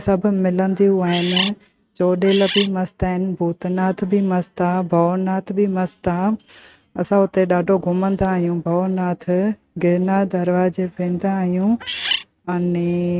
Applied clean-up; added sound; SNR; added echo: neural mask model RNNoise.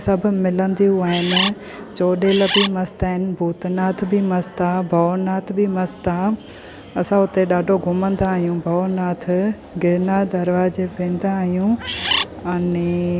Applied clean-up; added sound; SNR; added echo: none; Bird; 3 dB; none.